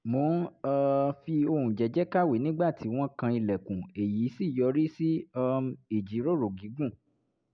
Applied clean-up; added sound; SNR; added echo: none; none; none; none.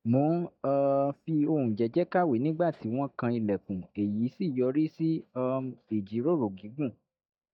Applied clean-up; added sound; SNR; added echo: neural mask model DeepFilterNet 3.